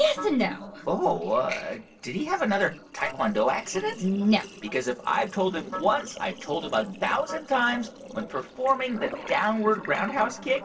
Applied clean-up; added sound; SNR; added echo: neural separator model SepFormer DNS4.